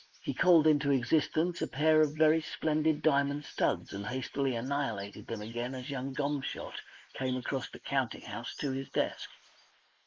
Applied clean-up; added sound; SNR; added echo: neural mask model Resemble Enhance denoiser.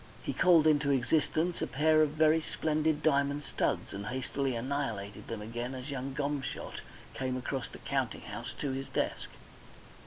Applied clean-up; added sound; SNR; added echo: none; none; none; none.